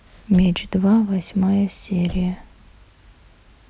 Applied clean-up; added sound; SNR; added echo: none; Slam / Car; 15 dB; none.